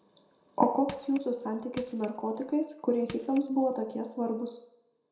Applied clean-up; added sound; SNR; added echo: none; Crushing; 18 dB; reverberation time 0.5 s.